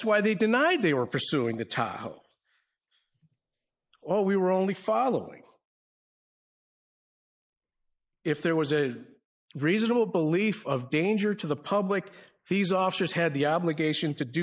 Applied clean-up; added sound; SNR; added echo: neural mask model Resemble Enhance denoiser.